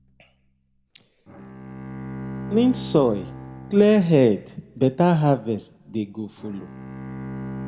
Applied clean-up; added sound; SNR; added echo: none; Bowed string instrument; 13 dB; reverberation time 0.6 s.